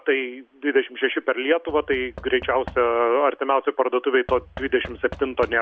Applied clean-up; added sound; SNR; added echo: none; Knock / Wood; 20 dB; none.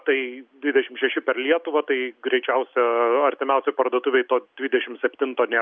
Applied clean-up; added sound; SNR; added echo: none; none; none; none.